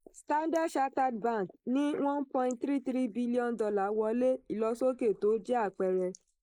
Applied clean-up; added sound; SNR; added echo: neural mask model Resemble Enhance denoiser.